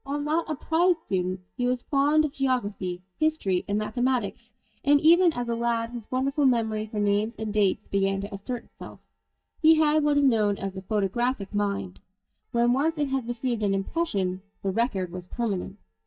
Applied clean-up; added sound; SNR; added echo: neural mask model DeepFilterNet 3.